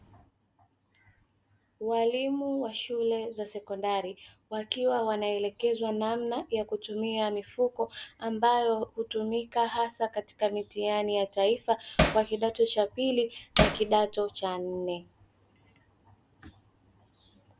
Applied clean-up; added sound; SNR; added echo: none; Cutlery, silverware + Hammer; -5 dB; none.